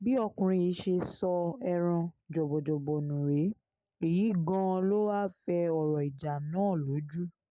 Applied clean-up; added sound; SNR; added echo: none; none; none; none.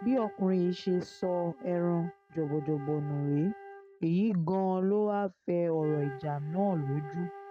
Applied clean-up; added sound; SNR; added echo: neural mask model RNNoise.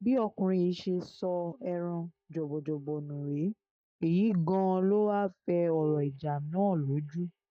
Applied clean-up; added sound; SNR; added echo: neural mask model DeepFilterNet 3.